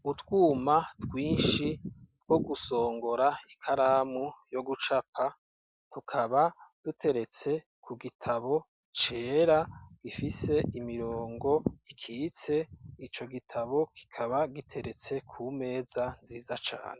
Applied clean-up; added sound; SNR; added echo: none; none; none; none.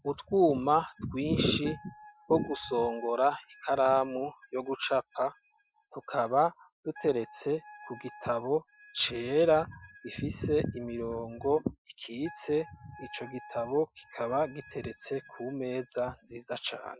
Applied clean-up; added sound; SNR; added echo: classical method Wiener filter.